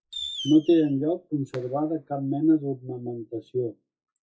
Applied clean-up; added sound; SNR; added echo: classical method log-MMSE.